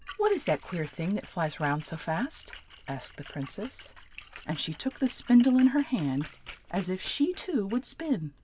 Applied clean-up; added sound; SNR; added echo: none; Splash, splatter; 19 dB; none.